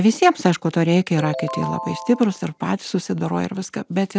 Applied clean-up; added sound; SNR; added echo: none; Ringtone; 11 dB; none.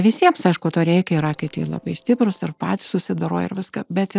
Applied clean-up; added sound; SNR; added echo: neural separator model SepFormer DNS4.